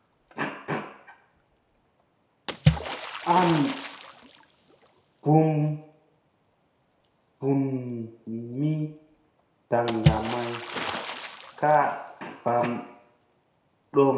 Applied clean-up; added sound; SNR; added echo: none; Water / Splash, splatter; 6 dB; reverberation time 0.6 s.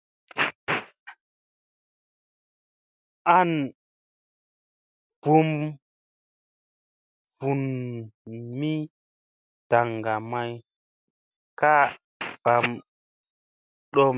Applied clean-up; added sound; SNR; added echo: none; none; none; none.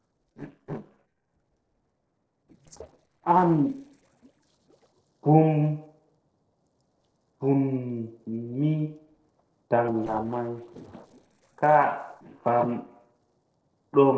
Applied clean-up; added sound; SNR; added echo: neural separator model SepFormer DNS4.